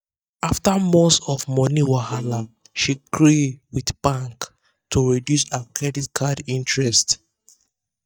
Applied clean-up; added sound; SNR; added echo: neural mask model DeepFilterNet 3.